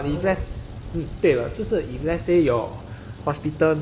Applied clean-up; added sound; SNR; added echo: none; Truck + Wind; 11 dB; none.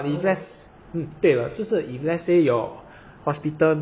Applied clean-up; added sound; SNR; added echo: none; none; none; none.